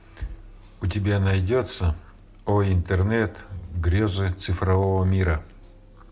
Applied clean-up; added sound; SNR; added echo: none; none; none; none.